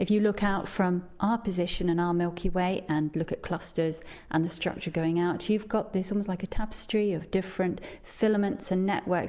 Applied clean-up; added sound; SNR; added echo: none; none; none; none.